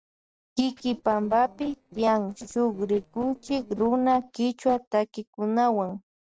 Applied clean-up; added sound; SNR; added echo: neural separator model SepFormer DNS4.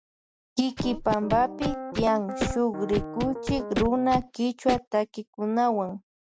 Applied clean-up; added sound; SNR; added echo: none; Piano + Scratching (performance technique); 7 dB; none.